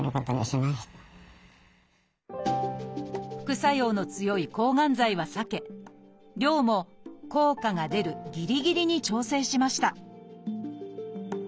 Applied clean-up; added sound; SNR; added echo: none; none; none; none.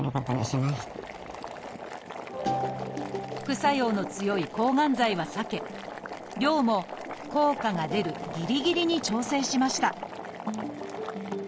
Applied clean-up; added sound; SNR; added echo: none; Boiling; 10 dB; none.